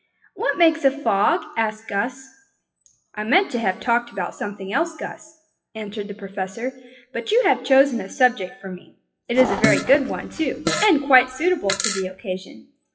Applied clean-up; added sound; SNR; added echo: classical method WPE with log-MMSE.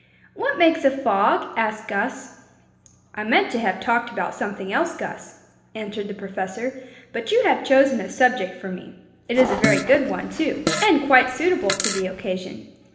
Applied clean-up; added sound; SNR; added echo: none; Fart; 5 dB; reverberation time 1.1 s.